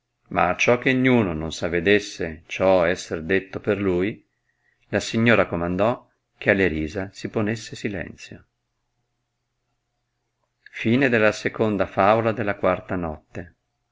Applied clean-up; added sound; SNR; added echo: none; none; none; none.